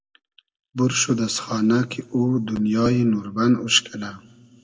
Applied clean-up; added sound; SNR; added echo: none; none; none; reverberation time 0.6 s.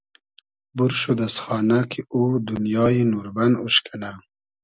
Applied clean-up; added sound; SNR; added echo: none; none; none; none.